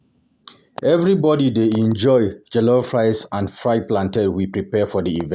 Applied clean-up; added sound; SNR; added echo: none; none; none; none.